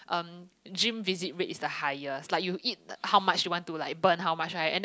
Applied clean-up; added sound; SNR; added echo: none; none; none; none.